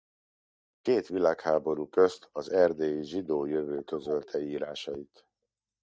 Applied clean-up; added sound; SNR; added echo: neural mask model DeepFilterNet 3.